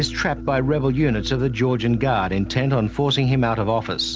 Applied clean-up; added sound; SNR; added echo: none; none; none; none.